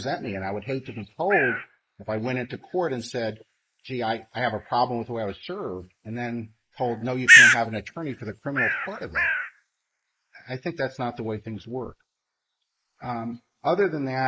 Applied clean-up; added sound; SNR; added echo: neural mask model Resemble Enhance denoiser.